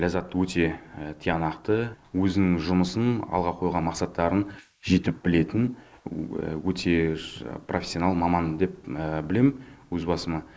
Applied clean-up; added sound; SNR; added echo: neural mask model Resemble Enhance denoiser.